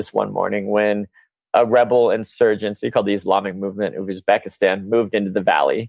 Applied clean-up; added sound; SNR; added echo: none; none; none; none.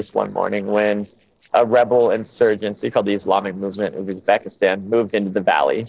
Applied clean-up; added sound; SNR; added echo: neural separator model SepFormer DNS4.